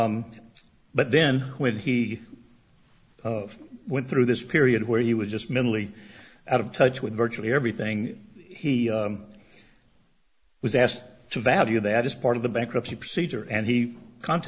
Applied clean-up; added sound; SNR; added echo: none; none; none; none.